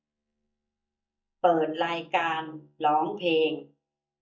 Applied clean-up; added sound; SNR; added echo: neural mask model DeepFilterNet 3.